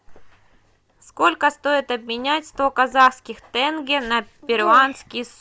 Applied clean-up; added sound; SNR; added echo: none; none; none; none.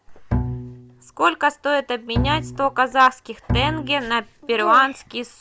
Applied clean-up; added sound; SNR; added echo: none; Bowed string instrument; 6 dB; none.